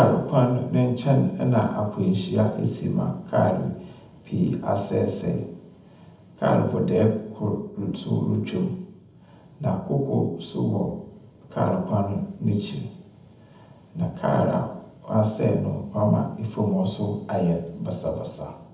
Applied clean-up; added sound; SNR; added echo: none; none; none; reverberation time 0.8 s.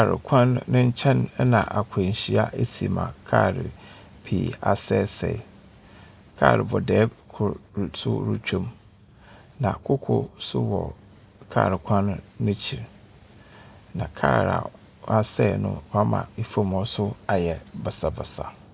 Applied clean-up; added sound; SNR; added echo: none; none; none; none.